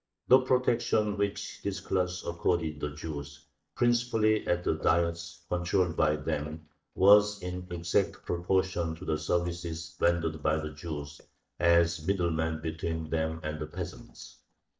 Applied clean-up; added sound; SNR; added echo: neural mask model DeepFilterNet 3.